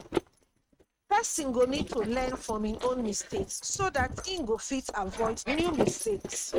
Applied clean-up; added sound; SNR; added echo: neural mask model RNNoise.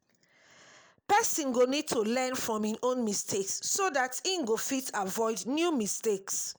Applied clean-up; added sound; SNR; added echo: none; none; none; none.